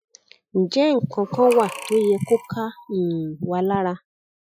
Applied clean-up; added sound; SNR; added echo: classical method Wiener filter.